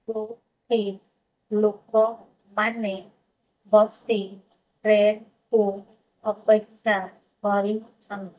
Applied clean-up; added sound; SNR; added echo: neural mask model DeepFilterNet 3.